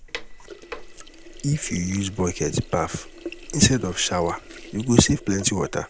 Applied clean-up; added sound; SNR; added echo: none; Sink (filling or washing); 15 dB; none.